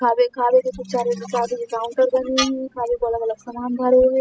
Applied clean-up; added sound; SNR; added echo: classical method spectral subtraction.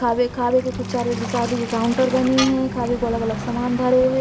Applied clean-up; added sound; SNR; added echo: none; Waves, surf + Tools; 8 dB; none.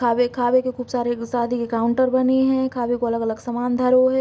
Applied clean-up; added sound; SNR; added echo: none; none; none; none.